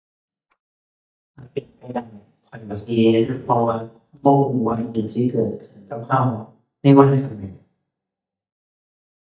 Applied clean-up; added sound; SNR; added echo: neural mask model DeepFilterNet 3.